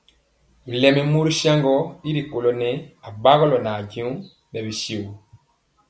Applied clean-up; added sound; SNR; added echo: none; none; none; none.